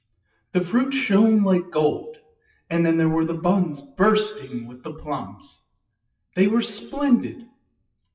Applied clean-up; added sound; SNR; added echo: classical method WPE with log-MMSE.